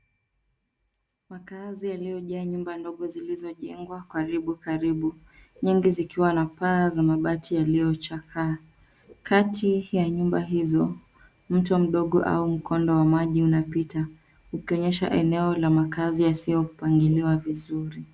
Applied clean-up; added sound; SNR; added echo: none; none; none; none.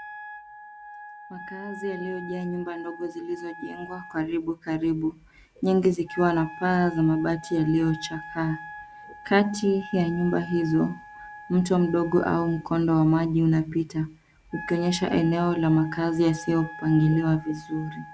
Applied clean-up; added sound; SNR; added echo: none; Wind instrument, woodwind instrument; 17 dB; none.